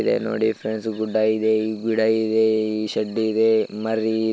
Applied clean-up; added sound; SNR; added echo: none; none; none; none.